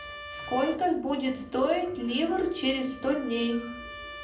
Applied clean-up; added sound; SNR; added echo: none; Trumpet; 15 dB; reverberation time 0.6 s.